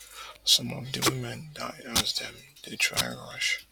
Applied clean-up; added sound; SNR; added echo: none; Packing tape, duct tape; 4 dB; none.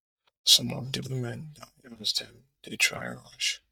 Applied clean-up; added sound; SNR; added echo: neural mask model DeepFilterNet 3.